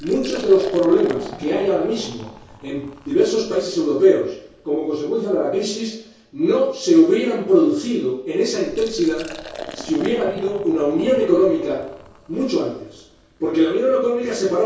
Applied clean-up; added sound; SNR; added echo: none; Liquid; 20 dB; reverberation time 0.6 s.